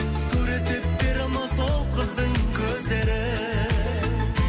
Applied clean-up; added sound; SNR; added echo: none; none; none; none.